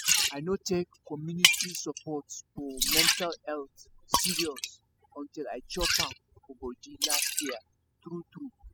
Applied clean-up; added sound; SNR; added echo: classical method spectral subtraction.